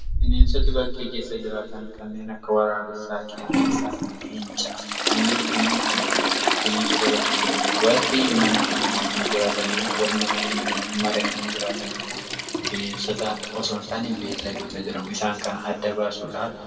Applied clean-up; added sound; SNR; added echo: none; Trickle, dribble / Toilet flush; -3 dB; reverberation time 2.1 s.